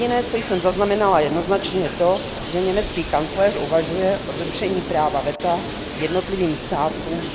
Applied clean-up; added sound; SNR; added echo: none; Bird; 8 dB; none.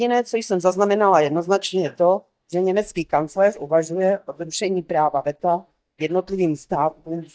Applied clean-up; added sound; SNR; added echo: neural mask model DeepFilterNet 3.